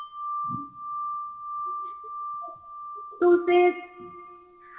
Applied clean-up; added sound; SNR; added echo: none; Wind chime; 8 dB; reverberation time 2.9 s.